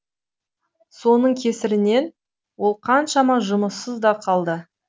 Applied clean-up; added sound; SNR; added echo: none; none; none; none.